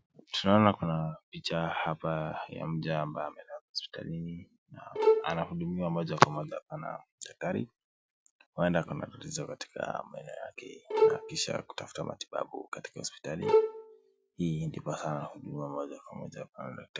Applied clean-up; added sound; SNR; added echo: none; Bowed string instrument; -4 dB; none.